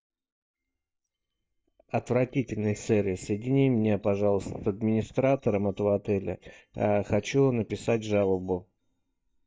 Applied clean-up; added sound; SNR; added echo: neural mask model DeepFilterNet 3.